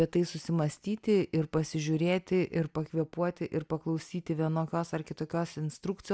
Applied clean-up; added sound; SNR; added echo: none; none; none; none.